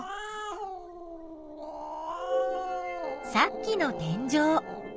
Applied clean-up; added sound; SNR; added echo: none; Growling; 7 dB; none.